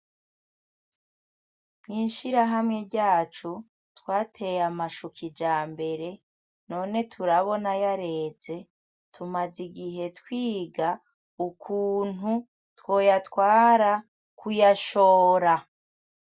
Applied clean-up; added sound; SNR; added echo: none; none; none; none.